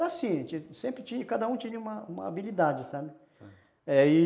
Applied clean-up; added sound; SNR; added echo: neural mask model Resemble Enhance denoiser.